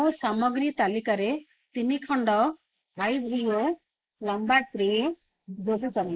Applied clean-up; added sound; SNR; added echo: neural mask model Resemble Enhance denoiser.